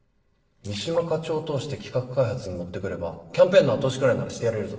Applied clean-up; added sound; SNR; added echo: neural separator model SepFormer DNS4.